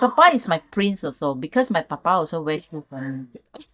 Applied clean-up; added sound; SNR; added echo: neural mask model DeepFilterNet 3.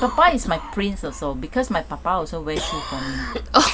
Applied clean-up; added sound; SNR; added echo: none; Cough; 12 dB; none.